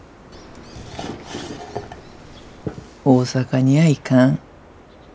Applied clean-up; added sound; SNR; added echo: none; none; none; none.